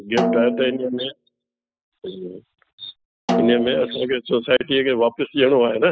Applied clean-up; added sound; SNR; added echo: classical method spectral subtraction.